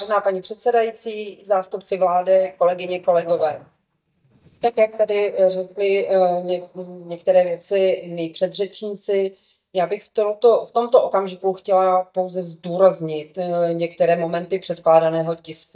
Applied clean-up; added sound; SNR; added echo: neural mask model DeepFilterNet 3.